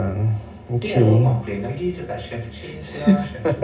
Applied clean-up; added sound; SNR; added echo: none; none; none; reverberation time 0.4 s.